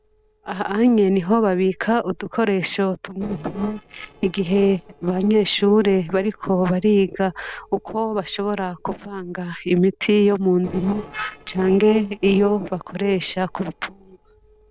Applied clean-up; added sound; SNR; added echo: neural separator model SepFormer DNS4.